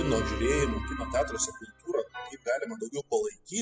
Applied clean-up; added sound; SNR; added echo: classical method spectral subtraction.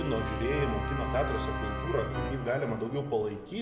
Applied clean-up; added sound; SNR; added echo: none; Organ; 2 dB; none.